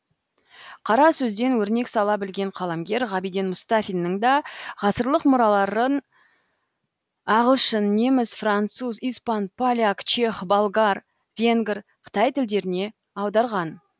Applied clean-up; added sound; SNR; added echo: none; none; none; none.